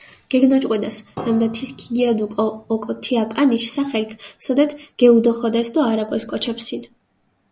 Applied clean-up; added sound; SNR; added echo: none; Piano; 18 dB; none.